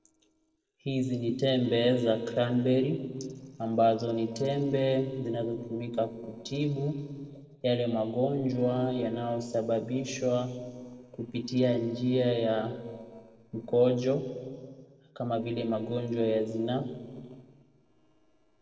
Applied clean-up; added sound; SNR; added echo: neural separator model SepFormer DNS4.